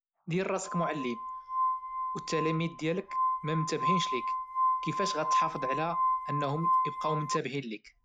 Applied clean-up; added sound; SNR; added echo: none; Glass; -2 dB; none.